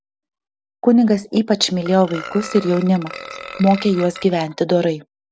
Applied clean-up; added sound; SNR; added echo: none; Burping, eructation; 15 dB; none.